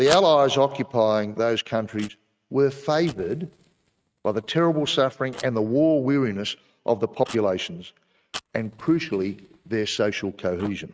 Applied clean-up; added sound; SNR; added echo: neural mask model RNNoise.